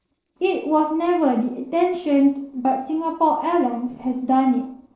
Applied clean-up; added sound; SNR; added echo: neural separator model SepFormer DNS4.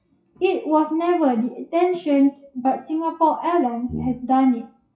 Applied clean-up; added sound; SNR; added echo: classical method WPE with log-MMSE.